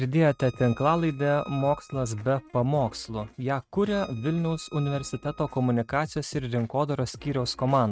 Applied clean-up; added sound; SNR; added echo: neural mask model RNNoise.